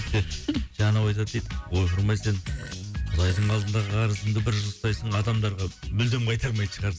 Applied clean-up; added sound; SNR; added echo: none; Fart; 18 dB; none.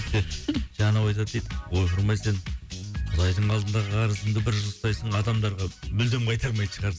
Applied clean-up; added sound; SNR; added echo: none; none; none; none.